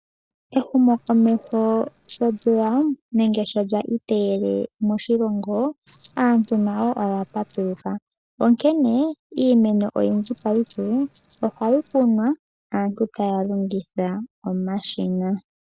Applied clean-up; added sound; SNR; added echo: neural separator model SepFormer DNS4.